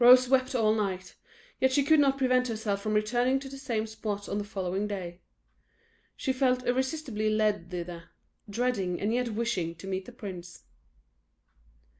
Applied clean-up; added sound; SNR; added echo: none; none; none; none.